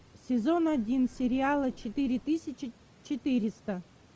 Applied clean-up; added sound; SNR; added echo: none; Bird; 20 dB; none.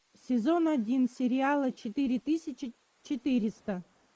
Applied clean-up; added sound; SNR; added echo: neural mask model Resemble Enhance denoiser.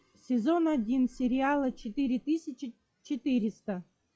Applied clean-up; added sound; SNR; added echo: classical method log-MMSE.